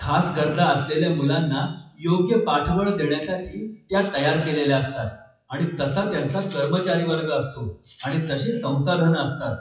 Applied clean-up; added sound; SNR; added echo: classical method WPE with log-MMSE.